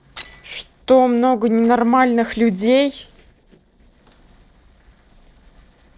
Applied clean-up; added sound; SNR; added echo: neural separator model SepFormer DNS4.